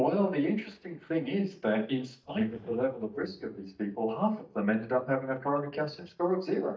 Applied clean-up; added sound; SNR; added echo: neural mask model DeepFilterNet 3.